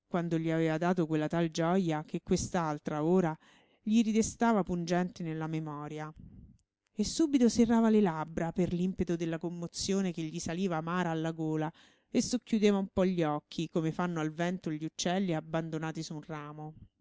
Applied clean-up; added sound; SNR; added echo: none; none; none; none.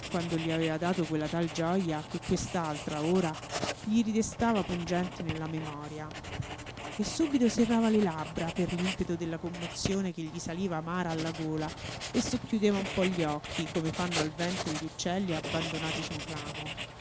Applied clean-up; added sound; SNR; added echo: none; Writing; 8 dB; none.